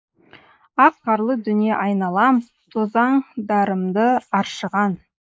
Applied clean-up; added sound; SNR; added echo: neural mask model Resemble Enhance denoiser.